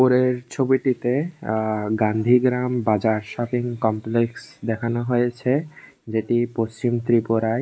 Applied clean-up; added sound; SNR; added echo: none; none; none; none.